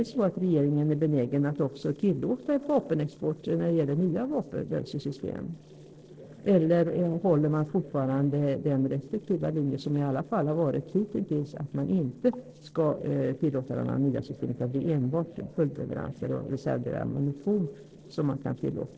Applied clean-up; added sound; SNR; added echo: neural separator model SepFormer DNS4.